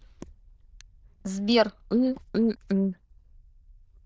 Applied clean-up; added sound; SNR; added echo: neural diffusion model UNIVERSE++.